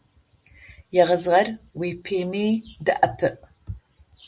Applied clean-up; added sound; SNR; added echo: none; none; none; none.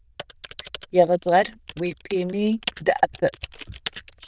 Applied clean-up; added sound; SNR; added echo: neural diffusion model UNIVERSE++.